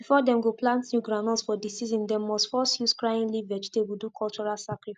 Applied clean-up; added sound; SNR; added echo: none; none; none; none.